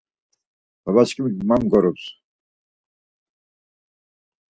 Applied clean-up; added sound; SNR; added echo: none; none; none; none.